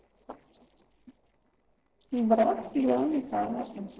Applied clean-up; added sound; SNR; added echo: neural separator model SepFormer DNS4.